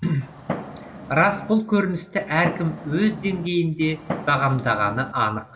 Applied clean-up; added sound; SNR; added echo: none; Fireworks; 11 dB; reverberation time 0.3 s.